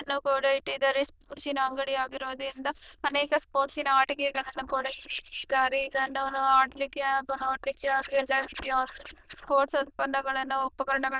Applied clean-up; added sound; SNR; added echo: neural diffusion model UNIVERSE++.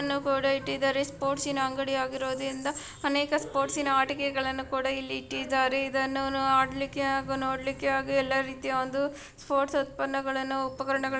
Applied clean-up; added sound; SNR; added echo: none; none; none; none.